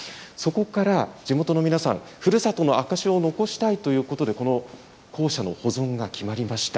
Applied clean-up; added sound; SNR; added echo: none; none; none; none.